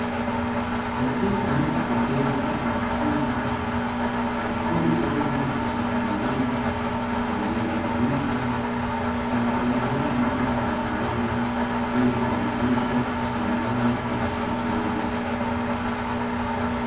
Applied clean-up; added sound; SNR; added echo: none; Engine; -4 dB; reverberation time 1.1 s.